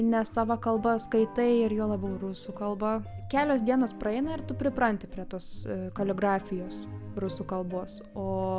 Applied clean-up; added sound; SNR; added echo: none; none; none; none.